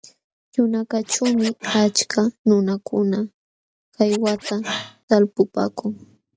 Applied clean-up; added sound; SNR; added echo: none; Scratching (performance technique); 14 dB; none.